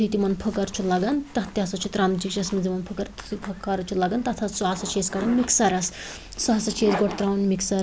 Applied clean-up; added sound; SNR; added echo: none; Zipper (clothing); 16 dB; none.